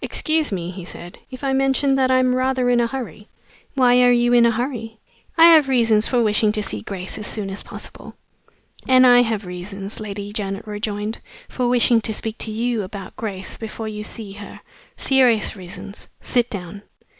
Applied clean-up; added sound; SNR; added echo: none; none; none; none.